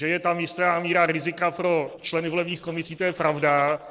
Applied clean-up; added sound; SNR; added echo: neural separator model SepFormer DNS4.